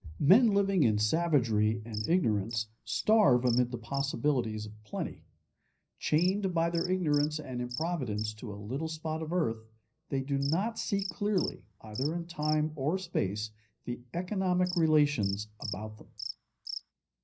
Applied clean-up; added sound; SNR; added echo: none; Cricket; 15 dB; reverberation time 0.4 s.